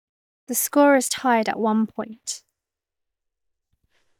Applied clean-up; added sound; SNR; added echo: neural mask model DeepFilterNet 3.